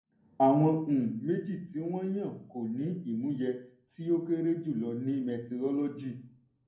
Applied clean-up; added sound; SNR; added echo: none; none; none; reverberation time 0.5 s.